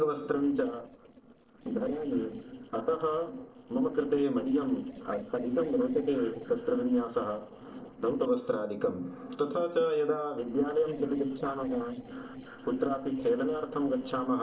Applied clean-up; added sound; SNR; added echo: neural separator model SepFormer DNS4.